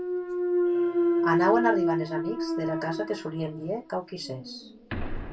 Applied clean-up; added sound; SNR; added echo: none; Thump, thud; -3 dB; reverberation time 0.2 s.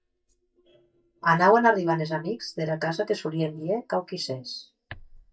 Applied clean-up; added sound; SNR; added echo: neural mask model DeepFilterNet 3.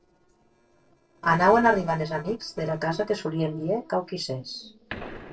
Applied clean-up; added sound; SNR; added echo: neural separator model SepFormer DNS4.